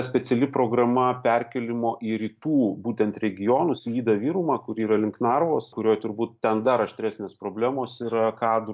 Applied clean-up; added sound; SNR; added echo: neural mask model Resemble Enhance denoiser.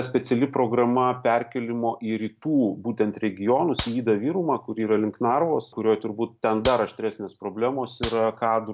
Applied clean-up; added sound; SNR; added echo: none; Clapping; 13 dB; none.